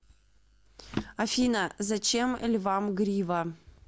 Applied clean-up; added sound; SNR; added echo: none; Drawer open or close; 15 dB; none.